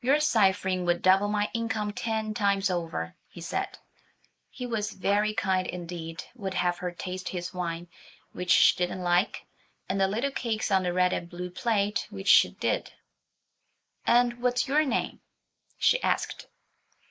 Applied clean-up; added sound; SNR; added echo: neural mask model Resemble Enhance denoiser.